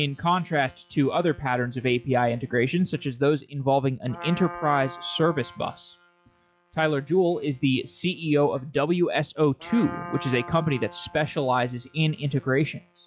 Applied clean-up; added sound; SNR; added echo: classical method log-MMSE.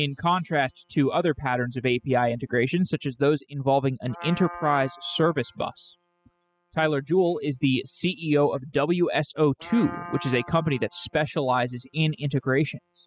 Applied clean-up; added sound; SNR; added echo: classical method spectral subtraction.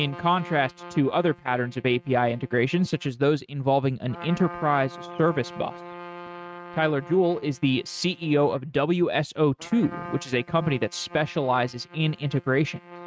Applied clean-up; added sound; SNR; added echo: neural mask model RNNoise.